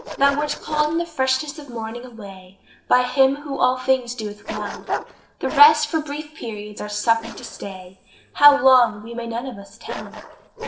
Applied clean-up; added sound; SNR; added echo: neural separator model SepFormer DNS4.